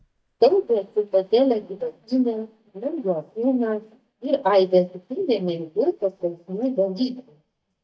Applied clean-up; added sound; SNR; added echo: neural mask model DeepFilterNet 3.